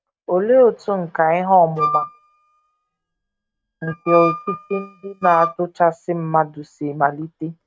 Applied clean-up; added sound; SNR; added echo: neural mask model RNNoise.